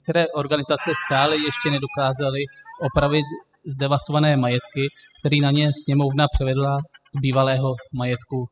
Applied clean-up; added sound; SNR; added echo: classical method spectral subtraction.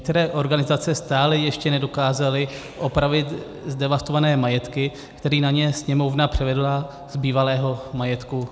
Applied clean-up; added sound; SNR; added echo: none; none; none; none.